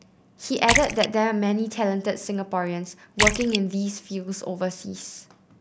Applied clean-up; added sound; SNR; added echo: none; Splash, splatter; 4 dB; none.